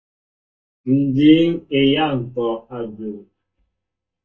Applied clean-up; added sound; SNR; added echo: neural mask model DeepFilterNet 3.